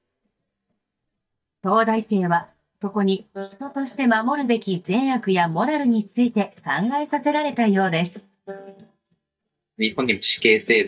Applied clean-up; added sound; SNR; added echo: neural mask model DeepFilterNet 3.